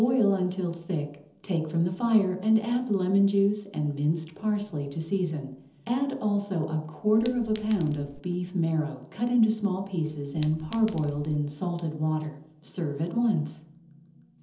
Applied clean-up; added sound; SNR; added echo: none; Chink, clink; 9 dB; reverberation time 1.2 s.